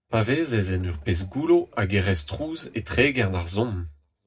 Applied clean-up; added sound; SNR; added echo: neural separator model SepFormer DNS4.